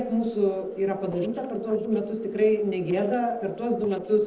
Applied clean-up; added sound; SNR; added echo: neural separator model SepFormer DNS4.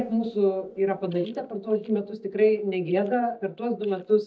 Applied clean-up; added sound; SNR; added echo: neural mask model DeepFilterNet 3.